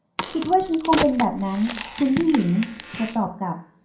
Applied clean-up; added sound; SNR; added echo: none; Crack; 10 dB; reverberation time 0.5 s.